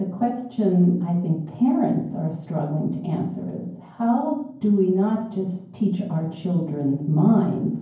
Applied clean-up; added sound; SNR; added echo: none; none; none; reverberation time 0.9 s.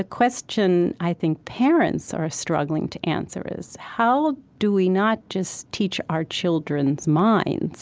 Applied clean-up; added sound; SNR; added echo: none; none; none; none.